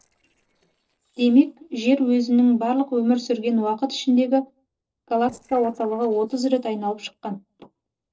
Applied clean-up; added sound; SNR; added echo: neural separator model SepFormer DNS4.